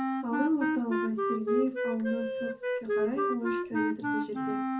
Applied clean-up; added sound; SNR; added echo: none; Wind instrument, woodwind instrument; -3 dB; reverberation time 0.4 s.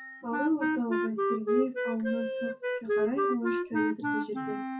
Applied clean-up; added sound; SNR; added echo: classical method WPE with log-MMSE.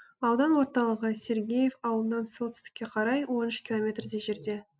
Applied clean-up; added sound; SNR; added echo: none; none; none; none.